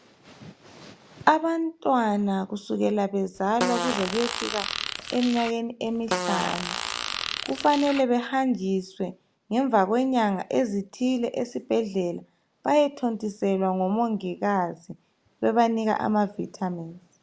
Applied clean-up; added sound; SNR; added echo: none; Fart; 5 dB; none.